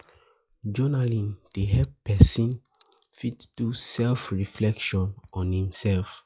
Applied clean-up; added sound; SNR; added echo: classical method log-MMSE.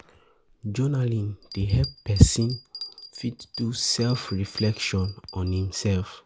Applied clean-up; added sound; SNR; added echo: none; Bell; 17 dB; none.